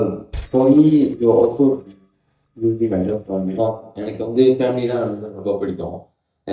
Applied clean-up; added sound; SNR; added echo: neural mask model DeepFilterNet 3.